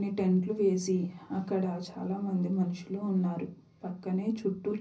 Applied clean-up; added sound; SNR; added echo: none; none; none; reverberation time 0.5 s.